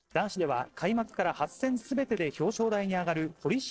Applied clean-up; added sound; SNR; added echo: neural separator model SepFormer DNS4.